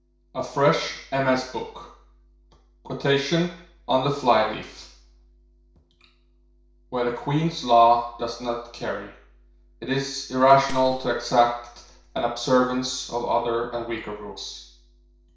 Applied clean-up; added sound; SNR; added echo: neural separator model SepFormer DNS4.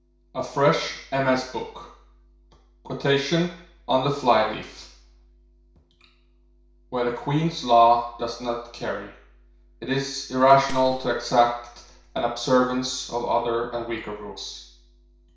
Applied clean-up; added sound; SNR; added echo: none; Gunshot, gunfire; 13 dB; reverberation time 0.6 s.